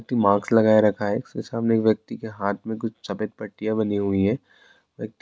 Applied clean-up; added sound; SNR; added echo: none; none; none; none.